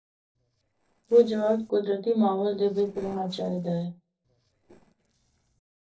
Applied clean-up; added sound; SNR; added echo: neural separator model SepFormer DNS4.